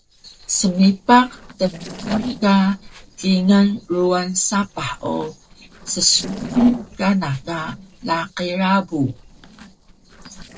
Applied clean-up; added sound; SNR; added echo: neural separator model SepFormer DNS4.